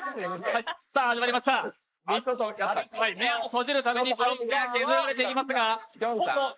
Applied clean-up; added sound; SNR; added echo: neural mask model Resemble Enhance denoiser.